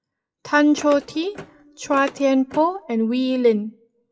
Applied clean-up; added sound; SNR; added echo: classical method WPE with log-MMSE.